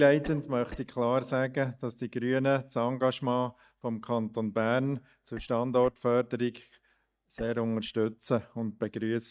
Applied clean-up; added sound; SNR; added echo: neural mask model DeepFilterNet 3.